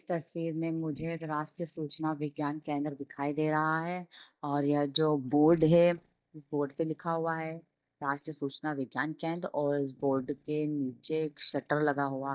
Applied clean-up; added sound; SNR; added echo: neural mask model DeepFilterNet 3.